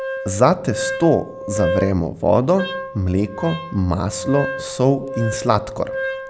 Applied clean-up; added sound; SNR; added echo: none; Wind instrument, woodwind instrument; 8 dB; none.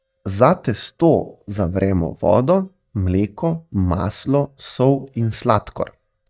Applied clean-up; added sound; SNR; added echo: neural mask model DeepFilterNet 3.